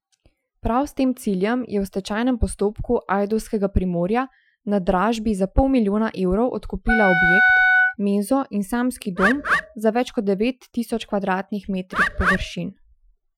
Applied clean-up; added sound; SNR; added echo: classical method Wiener filter.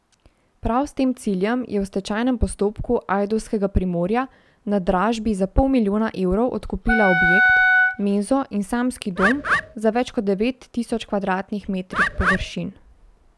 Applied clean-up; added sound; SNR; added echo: none; Bird + Wind instrument, woodwind instrument; -2 dB; none.